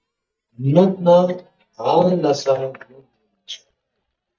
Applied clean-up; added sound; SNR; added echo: neural mask model DeepFilterNet 3.